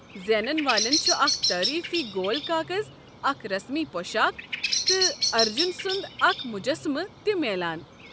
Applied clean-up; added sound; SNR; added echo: none; Bird vocalization, bird call, bird song; 3 dB; none.